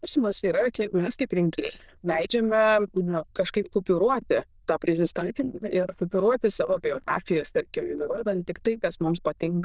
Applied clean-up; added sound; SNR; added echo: neural diffusion model UNIVERSE++.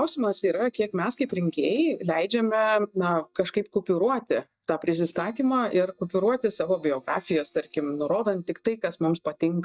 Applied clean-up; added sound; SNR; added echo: neural mask model DeepFilterNet 3.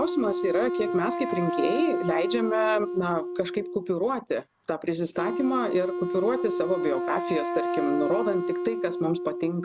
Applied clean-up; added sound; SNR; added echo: none; Wind instrument, woodwind instrument; 3 dB; none.